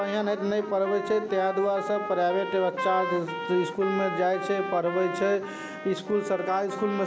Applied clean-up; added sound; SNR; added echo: none; Trumpet; 8 dB; none.